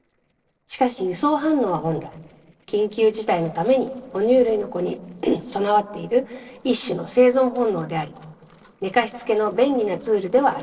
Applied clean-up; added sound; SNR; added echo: neural separator model SepFormer DNS4.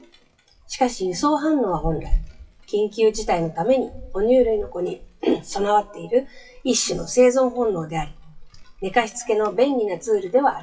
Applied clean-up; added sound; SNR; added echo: classical method WPE with log-MMSE.